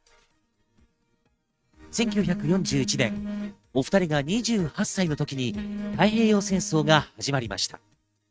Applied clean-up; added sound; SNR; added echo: neural mask model RNNoise.